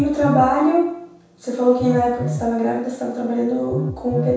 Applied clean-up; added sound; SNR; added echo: none; Telephone; 9 dB; reverberation time 0.7 s.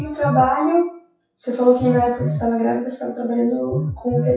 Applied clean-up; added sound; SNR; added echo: classical method WPE with log-MMSE.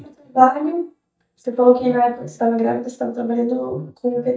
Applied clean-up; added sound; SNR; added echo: neural mask model DeepFilterNet 3.